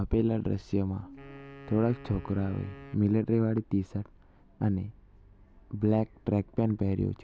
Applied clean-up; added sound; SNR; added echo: none; Wind instrument, woodwind instrument; 20 dB; none.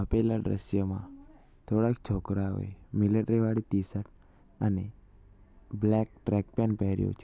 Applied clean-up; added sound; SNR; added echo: none; none; none; none.